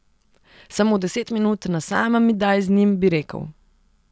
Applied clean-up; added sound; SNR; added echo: none; none; none; none.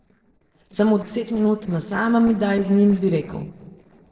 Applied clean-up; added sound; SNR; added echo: neural separator model SepFormer DNS4.